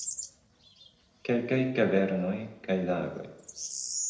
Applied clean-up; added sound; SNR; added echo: none; Bird vocalization, bird call, bird song; 10 dB; reverberation time 0.8 s.